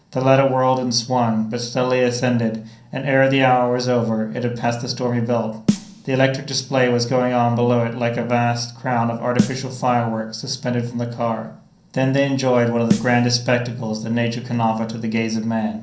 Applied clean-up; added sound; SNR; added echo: none; Snare drum; 8 dB; reverberation time 0.6 s.